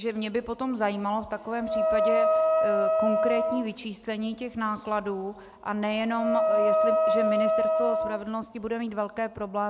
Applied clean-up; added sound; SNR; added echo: none; Wind instrument, woodwind instrument; -5 dB; none.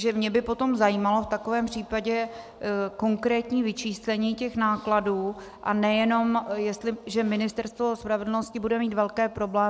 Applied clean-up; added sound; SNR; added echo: none; none; none; none.